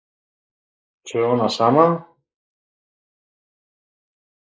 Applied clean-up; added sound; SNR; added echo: neural mask model Resemble Enhance denoiser.